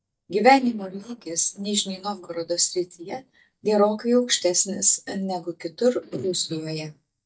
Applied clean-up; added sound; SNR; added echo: neural mask model DeepFilterNet 3.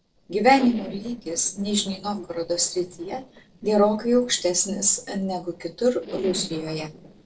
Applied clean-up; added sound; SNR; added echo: neural separator model SepFormer DNS4.